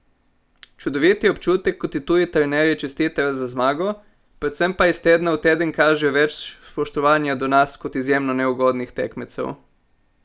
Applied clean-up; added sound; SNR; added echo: none; none; none; none.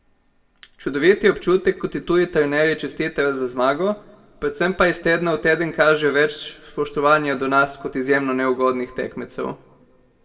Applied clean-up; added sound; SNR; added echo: none; none; none; reverberation time 0.8 s.